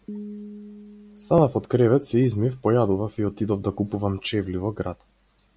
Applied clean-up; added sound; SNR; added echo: none; Piano; 19 dB; none.